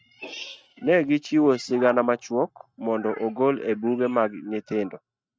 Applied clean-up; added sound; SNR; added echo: neural mask model RNNoise.